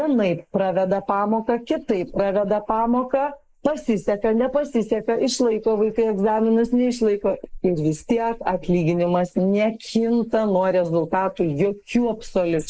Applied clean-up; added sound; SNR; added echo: neural mask model Resemble Enhance denoiser.